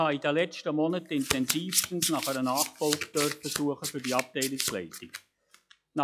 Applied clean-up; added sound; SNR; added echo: classical method log-MMSE.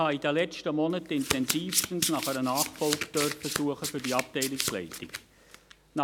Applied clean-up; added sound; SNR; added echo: none; Domestic sounds, home sounds; 4 dB; none.